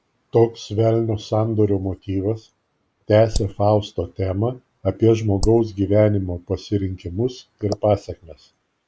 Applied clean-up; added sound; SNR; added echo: neural mask model Resemble Enhance denoiser.